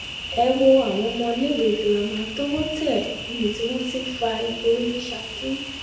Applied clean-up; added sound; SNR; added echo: none; Cricket; 10 dB; reverberation time 0.8 s.